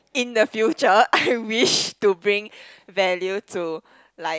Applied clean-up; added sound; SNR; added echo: none; none; none; none.